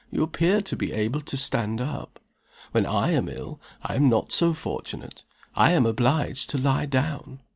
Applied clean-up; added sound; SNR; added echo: none; none; none; none.